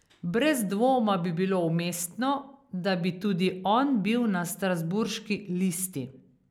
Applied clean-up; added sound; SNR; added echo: none; none; none; none.